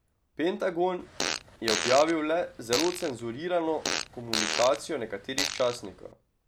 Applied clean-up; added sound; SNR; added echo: none; Fart; 5 dB; none.